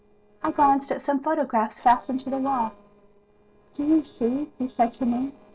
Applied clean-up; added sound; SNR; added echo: neural separator model SepFormer DNS4.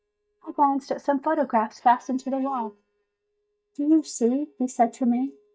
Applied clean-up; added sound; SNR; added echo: neural mask model DeepFilterNet 3.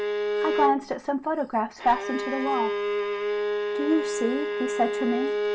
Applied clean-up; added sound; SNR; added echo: none; Bowed string instrument; 0 dB; reverberation time 0.2 s.